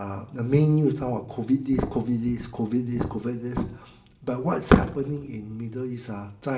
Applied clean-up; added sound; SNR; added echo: none; none; none; reverberation time 0.7 s.